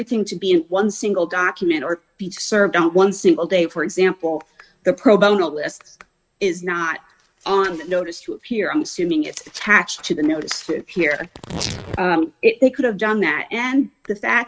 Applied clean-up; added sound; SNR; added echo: neural mask model RNNoise.